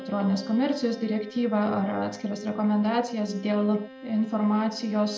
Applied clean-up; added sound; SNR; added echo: none; Bowed string instrument; 17 dB; none.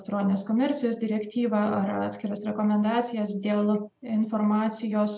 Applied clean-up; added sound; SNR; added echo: none; none; none; none.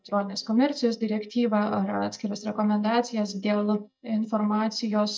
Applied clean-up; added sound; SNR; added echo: neural mask model DeepFilterNet 3.